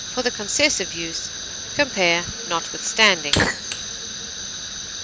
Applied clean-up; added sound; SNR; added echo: none; Fire; 4 dB; none.